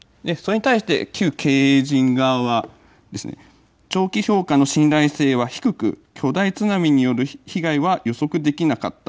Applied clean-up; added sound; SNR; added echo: none; none; none; none.